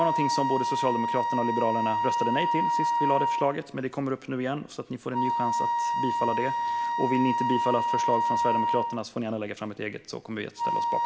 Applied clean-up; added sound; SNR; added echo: none; Wind instrument, woodwind instrument; -2 dB; none.